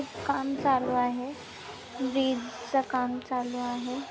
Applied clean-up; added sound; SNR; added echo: none; none; none; none.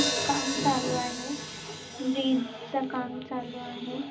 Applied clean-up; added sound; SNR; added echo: none; Hi-hat; 6 dB; reverberation time 0.4 s.